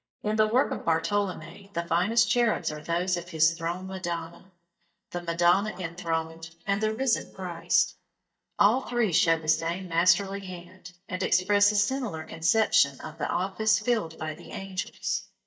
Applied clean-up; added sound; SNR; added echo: neural mask model DeepFilterNet 3.